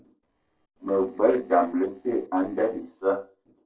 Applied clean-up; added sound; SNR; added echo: neural separator model SepFormer DNS4.